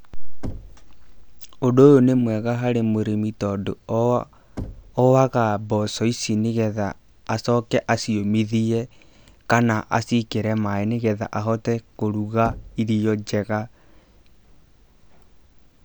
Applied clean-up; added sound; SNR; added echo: none; Knock / Wood; 19 dB; none.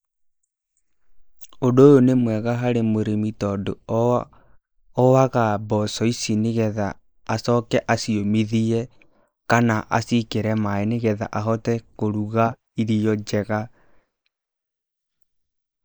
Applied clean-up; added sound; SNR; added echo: neural mask model Resemble Enhance denoiser.